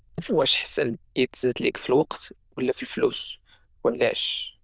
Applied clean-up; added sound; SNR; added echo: neural diffusion model UNIVERSE++.